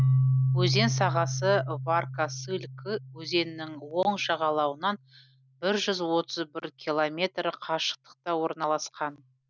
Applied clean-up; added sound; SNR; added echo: none; Keyboard (musical); 3 dB; none.